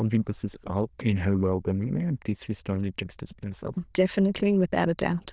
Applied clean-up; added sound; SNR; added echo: neural diffusion model UNIVERSE++.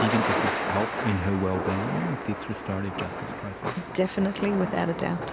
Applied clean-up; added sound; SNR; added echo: none; Thunder / Rain; 3 dB; none.